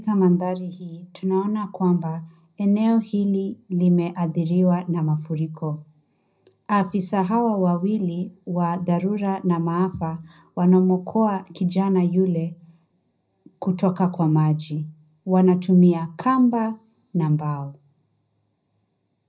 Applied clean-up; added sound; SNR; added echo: none; none; none; reverberation time 0.3 s.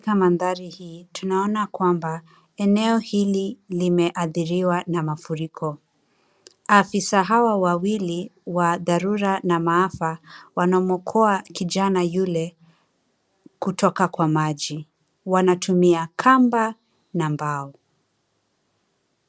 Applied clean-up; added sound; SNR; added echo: none; none; none; none.